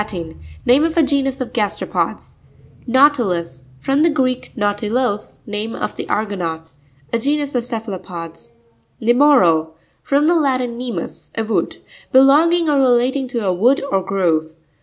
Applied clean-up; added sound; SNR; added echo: none; none; none; none.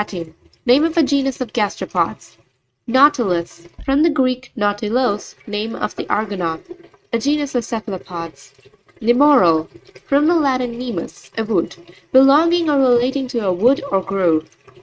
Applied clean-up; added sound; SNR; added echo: neural mask model RNNoise.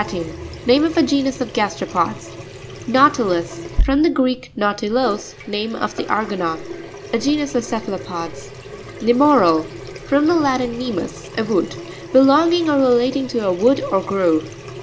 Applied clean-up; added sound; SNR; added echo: none; Sink (filling or washing) / Water tap, faucet; 12 dB; none.